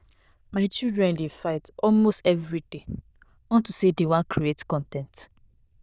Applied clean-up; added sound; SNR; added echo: neural diffusion model UNIVERSE++.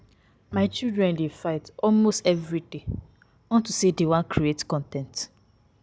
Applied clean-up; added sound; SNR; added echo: none; Bowed string instrument; 18 dB; none.